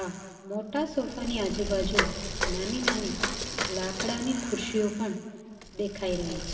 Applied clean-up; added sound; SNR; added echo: none; Bicycle; 2 dB; reverberation time 2.0 s.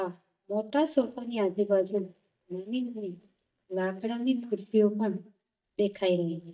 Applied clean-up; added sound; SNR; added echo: neural mask model DeepFilterNet 3.